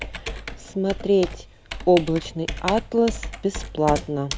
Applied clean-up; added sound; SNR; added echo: none; Computer keyboard; 9 dB; none.